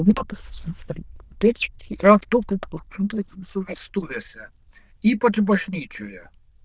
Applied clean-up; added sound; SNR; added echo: neural diffusion model UNIVERSE++.